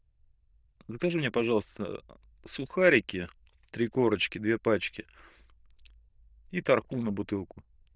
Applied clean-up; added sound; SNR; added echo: neural diffusion model UNIVERSE++.